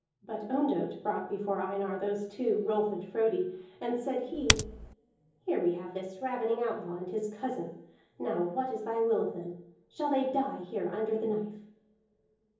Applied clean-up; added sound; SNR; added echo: none; Typing; -4 dB; reverberation time 0.7 s.